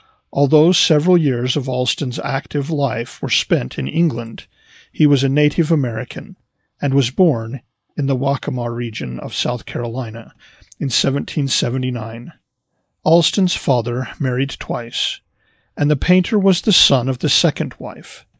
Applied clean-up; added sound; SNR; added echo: neural mask model Resemble Enhance denoiser.